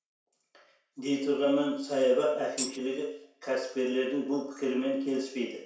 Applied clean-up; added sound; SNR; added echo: none; Tambourine; 8 dB; reverberation time 0.6 s.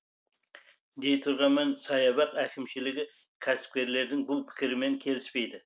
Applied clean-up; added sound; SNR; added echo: none; none; none; none.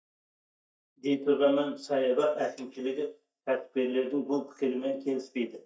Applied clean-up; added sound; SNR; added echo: neural mask model DeepFilterNet 3.